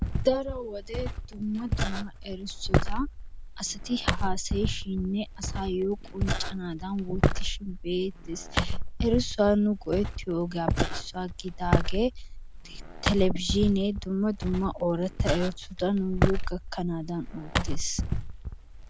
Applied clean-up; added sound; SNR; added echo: none; Walk, footsteps; 0 dB; none.